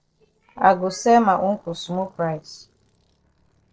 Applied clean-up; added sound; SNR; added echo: neural separator model SepFormer DNS4.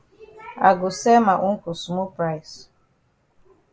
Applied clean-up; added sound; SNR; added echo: none; none; none; none.